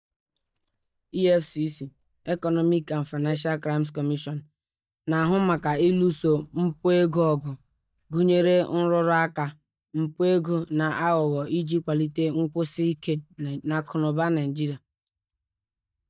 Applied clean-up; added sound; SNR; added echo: neural mask model DeepFilterNet 3.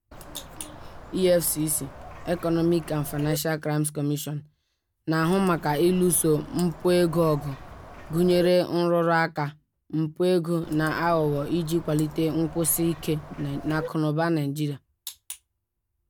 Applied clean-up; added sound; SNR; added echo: none; Bird; 15 dB; none.